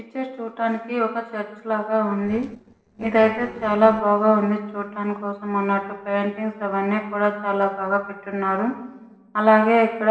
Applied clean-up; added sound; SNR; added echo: neural separator model SepFormer DNS4.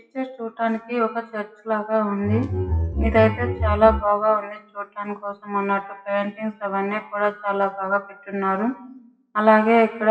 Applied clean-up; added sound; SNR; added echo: classical method WPE with log-MMSE.